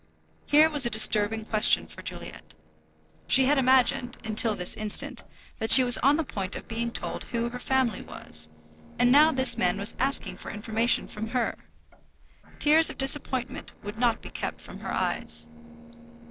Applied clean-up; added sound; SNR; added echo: neural separator model SepFormer DNS4.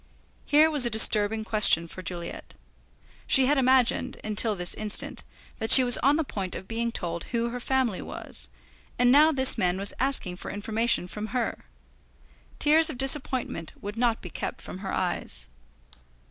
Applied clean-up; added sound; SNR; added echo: none; none; none; none.